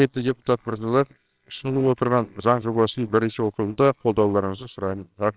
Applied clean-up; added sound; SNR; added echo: neural separator model SepFormer WHAMR!.